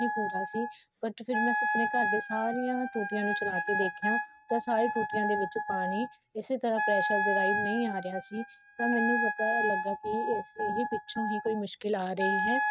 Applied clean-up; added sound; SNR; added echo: neural mask model RNNoise.